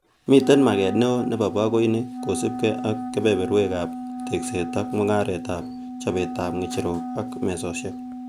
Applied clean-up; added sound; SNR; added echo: none; Wind instrument, woodwind instrument; 8 dB; none.